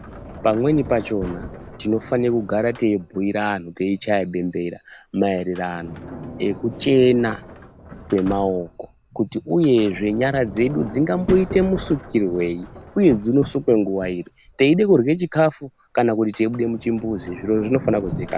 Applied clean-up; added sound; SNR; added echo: none; Sliding door; 16 dB; none.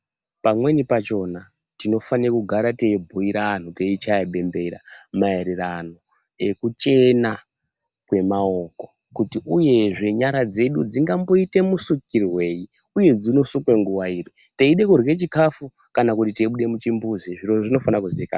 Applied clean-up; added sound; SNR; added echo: none; none; none; none.